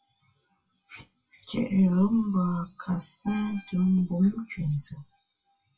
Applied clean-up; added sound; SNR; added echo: classical method WPE with log-MMSE.